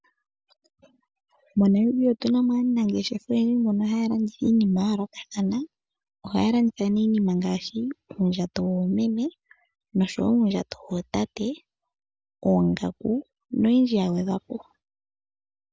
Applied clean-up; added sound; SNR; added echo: none; none; none; none.